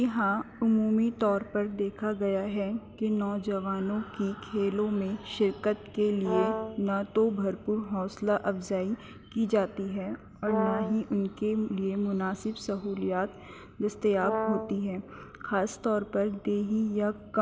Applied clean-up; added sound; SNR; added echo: none; Brass instrument; 5 dB; none.